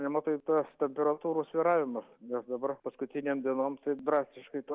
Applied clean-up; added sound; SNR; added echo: none; none; none; none.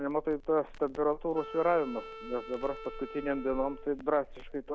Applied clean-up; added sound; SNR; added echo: none; Crackle + Wind instrument, woodwind instrument; 13 dB; none.